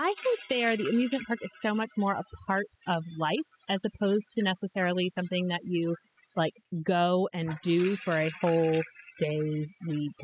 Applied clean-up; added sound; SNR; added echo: classical method spectral subtraction.